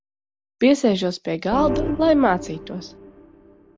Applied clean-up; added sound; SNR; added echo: none; Organ; 7 dB; none.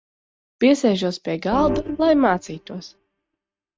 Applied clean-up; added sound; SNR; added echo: neural mask model RNNoise.